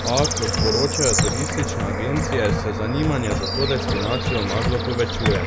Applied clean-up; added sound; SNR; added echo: none; Computer keyboard + Bird / Insect / Frog; -2 dB; none.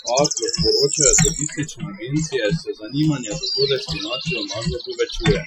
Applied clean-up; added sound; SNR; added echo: classical method Wiener filter.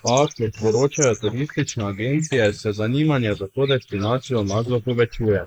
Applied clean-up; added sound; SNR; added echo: neural mask model Resemble Enhance denoiser.